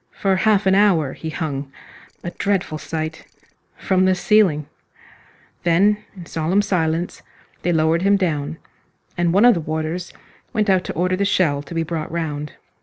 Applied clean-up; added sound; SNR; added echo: neural separator model SepFormer DNS4.